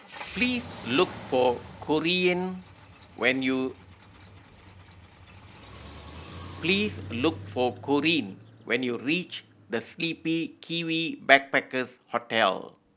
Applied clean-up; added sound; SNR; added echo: none; Car; 17 dB; none.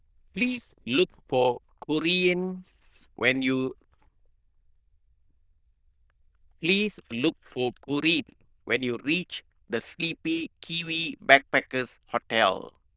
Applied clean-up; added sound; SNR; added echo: neural diffusion model UNIVERSE++.